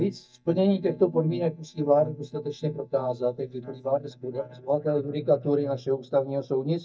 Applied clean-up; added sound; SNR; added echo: neural mask model DeepFilterNet 3.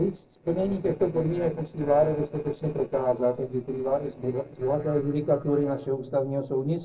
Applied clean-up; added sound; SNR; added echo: neural separator model SepFormer DNS4.